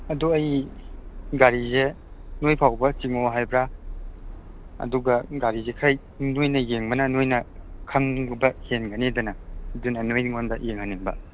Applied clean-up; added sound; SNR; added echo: none; Subway, metro, underground; 13 dB; none.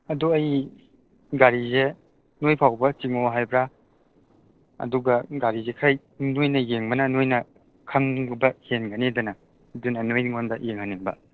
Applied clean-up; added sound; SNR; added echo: neural separator model SepFormer DNS4.